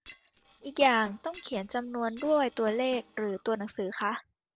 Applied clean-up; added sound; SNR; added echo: neural separator model SepFormer DNS4.